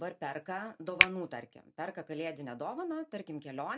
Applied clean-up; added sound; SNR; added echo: none; Finger snapping; -4 dB; none.